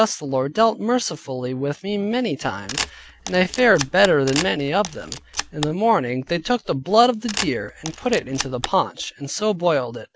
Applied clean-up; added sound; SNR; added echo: none; Camera; 9 dB; none.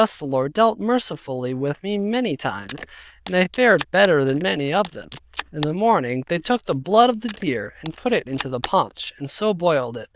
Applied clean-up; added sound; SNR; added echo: neural diffusion model UNIVERSE++.